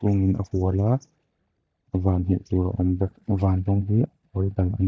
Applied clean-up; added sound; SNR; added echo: neural mask model DeepFilterNet 3.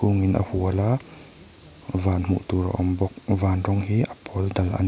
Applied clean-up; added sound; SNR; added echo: none; none; none; none.